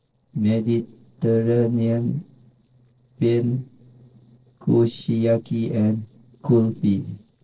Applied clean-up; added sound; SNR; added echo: neural separator model SepFormer DNS4.